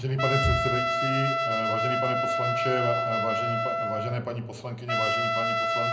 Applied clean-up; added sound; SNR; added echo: none; Trumpet; -3 dB; reverberation time 0.4 s.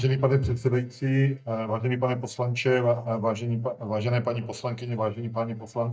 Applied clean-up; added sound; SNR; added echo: neural mask model DeepFilterNet 3.